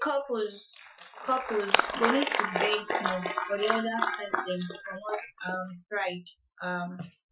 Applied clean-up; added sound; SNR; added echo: classical method Wiener filter.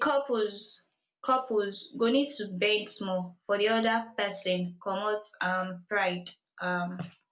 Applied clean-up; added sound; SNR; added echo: none; none; none; none.